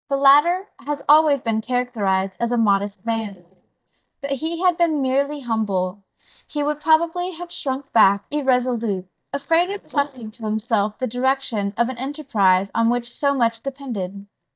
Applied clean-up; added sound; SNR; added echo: neural mask model DeepFilterNet 3.